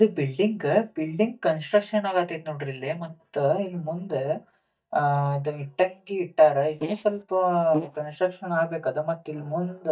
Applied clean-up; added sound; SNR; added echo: neural mask model DeepFilterNet 3.